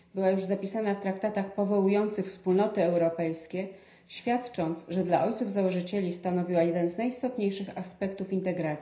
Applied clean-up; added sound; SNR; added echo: none; none; none; reverberation time 0.5 s.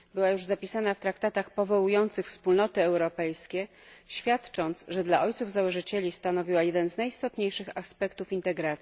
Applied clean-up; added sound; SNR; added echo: none; none; none; none.